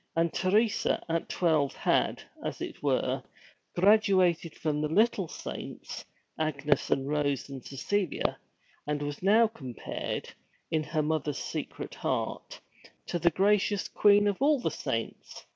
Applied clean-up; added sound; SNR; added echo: none; none; none; none.